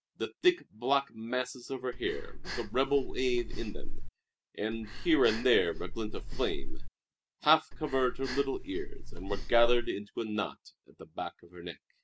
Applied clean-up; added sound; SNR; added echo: none; Breathing; 0 dB; none.